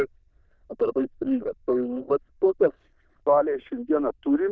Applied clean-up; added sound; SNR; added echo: neural diffusion model UNIVERSE++.